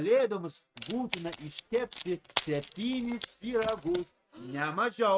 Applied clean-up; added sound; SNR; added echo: neural mask model RNNoise.